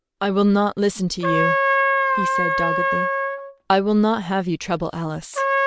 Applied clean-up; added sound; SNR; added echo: none; Trumpet; 0 dB; none.